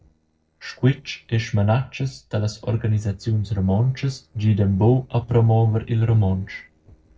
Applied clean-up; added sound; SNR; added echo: neural separator model SepFormer DNS4.